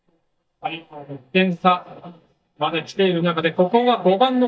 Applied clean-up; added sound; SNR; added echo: neural mask model DeepFilterNet 3.